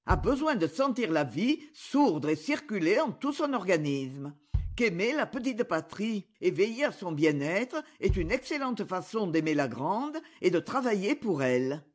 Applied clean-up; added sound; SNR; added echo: none; Bass drum; 10 dB; none.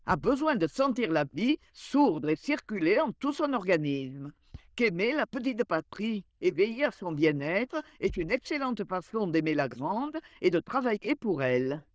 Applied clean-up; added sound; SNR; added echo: neural diffusion model UNIVERSE++.